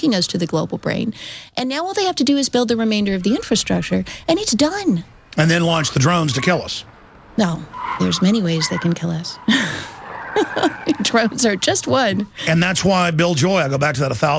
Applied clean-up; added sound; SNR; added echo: none; Car; 18 dB; none.